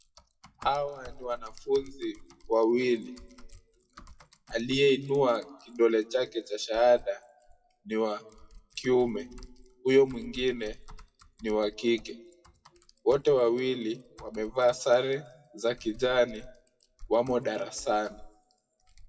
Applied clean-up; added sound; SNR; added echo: classical method WPE with log-MMSE.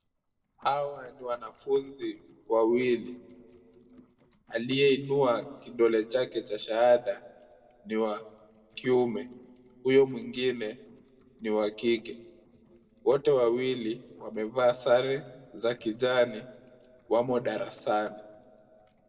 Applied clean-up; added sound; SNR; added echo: neural separator model SepFormer DNS4.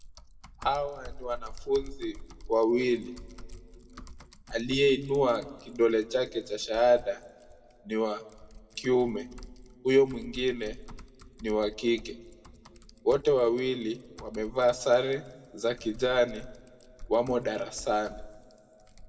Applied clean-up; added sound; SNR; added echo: none; Typing; 17 dB; reverberation time 1.2 s.